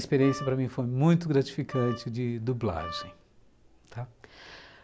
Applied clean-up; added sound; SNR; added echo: none; Wind instrument, woodwind instrument; 13 dB; none.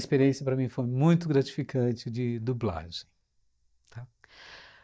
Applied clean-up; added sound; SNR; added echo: neural mask model DeepFilterNet 3.